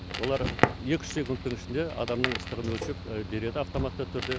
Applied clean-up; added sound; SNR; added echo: none; Crackle + Mechanical fan; 2 dB; none.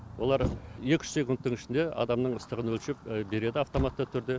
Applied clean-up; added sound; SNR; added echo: none; none; none; none.